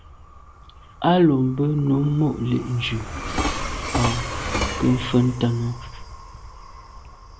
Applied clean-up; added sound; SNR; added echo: none; Train; 7 dB; none.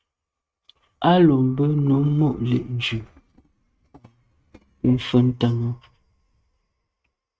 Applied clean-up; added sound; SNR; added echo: neural mask model RNNoise.